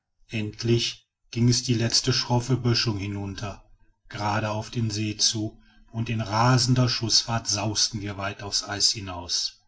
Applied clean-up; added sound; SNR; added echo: neural mask model Resemble Enhance denoiser.